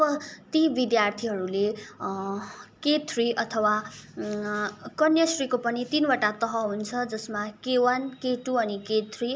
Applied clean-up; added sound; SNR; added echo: none; none; none; none.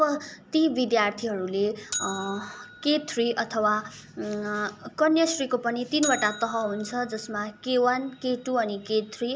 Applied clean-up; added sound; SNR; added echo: none; Bell; 16 dB; none.